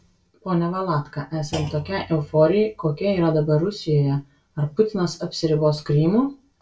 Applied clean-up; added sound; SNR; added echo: none; Thump, thud; 19 dB; reverberation time 0.2 s.